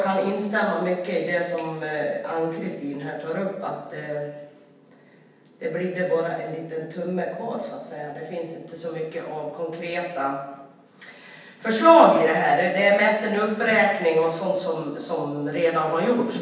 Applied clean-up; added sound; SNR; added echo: none; none; none; reverberation time 0.9 s.